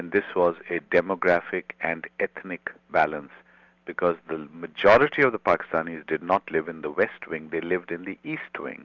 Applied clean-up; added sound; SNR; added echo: none; none; none; none.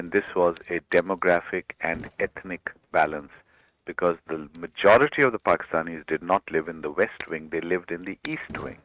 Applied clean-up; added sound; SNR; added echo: neural mask model RNNoise.